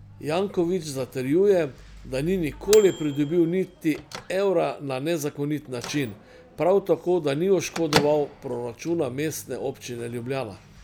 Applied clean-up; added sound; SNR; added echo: none; Microwave oven / Bell; 13 dB; none.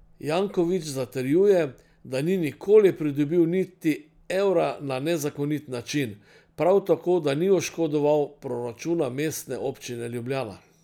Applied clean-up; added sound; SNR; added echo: none; none; none; none.